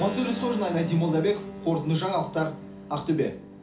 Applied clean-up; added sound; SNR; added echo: none; Keyboard (musical); 11 dB; reverberation time 0.4 s.